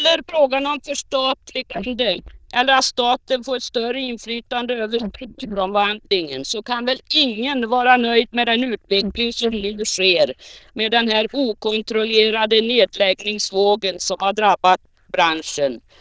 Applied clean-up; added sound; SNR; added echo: neural diffusion model UNIVERSE++.